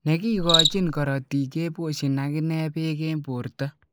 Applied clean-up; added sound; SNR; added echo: neural mask model Resemble Enhance denoiser.